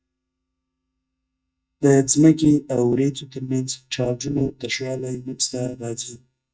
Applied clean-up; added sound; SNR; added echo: neural mask model DeepFilterNet 3.